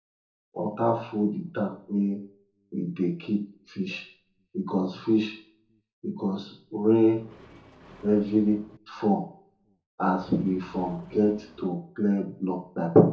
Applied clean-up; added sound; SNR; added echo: neural separator model SepFormer DNS4.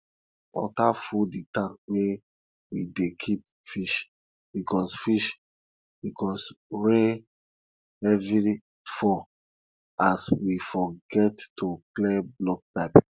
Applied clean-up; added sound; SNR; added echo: none; none; none; none.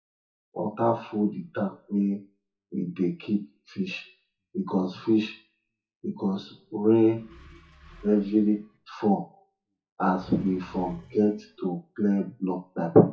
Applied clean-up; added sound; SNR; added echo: classical method WPE with log-MMSE.